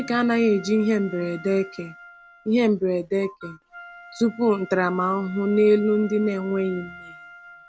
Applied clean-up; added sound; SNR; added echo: none; Wind instrument, woodwind instrument; 20 dB; none.